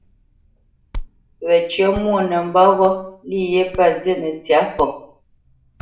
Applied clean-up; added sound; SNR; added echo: none; Hands; 18 dB; reverberation time 0.5 s.